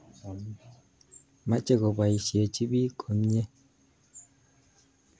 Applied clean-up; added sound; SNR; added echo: none; none; none; none.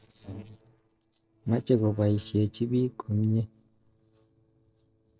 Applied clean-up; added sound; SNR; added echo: neural separator model SepFormer DNS4.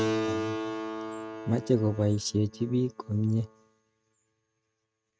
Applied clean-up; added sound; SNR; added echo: neural mask model RNNoise.